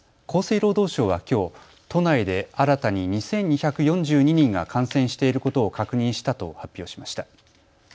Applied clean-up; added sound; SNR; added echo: none; none; none; none.